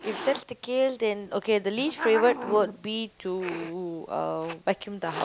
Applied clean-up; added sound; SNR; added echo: none; Hiss; 11 dB; none.